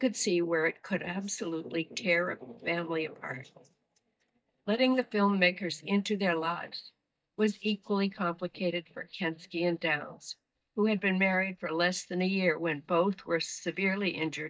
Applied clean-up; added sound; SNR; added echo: neural mask model DeepFilterNet 3.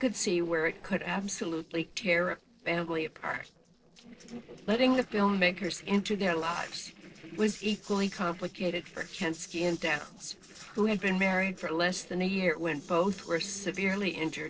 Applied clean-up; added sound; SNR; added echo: neural separator model SepFormer DNS4.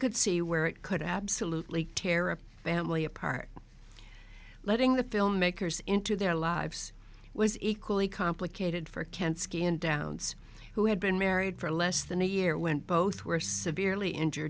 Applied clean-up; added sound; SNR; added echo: none; none; none; none.